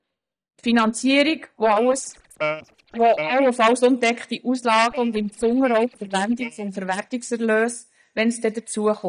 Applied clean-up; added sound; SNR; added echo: neural mask model DeepFilterNet 3.